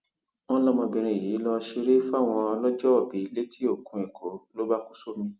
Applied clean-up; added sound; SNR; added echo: none; none; none; none.